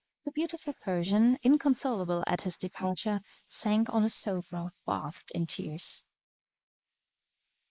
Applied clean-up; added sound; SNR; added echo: neural mask model Resemble Enhance denoiser.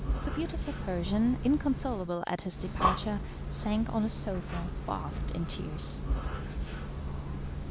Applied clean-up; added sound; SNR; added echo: none; Breathing; 1 dB; none.